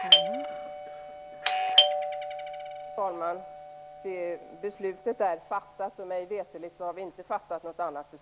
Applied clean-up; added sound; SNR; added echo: none; Doorbell; -5 dB; none.